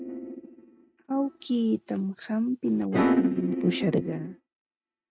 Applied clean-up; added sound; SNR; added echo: neural mask model RNNoise.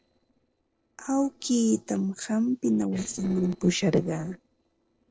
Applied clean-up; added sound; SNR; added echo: neural separator model SepFormer DNS4.